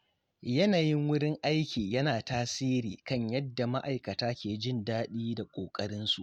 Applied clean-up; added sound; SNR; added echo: none; none; none; none.